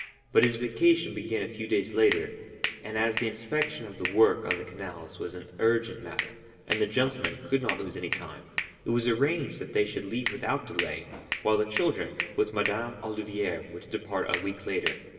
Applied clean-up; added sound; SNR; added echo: none; Hands; 9 dB; reverberation time 2.0 s.